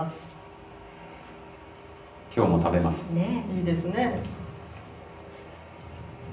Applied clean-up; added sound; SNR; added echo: none; none; none; reverberation time 0.6 s.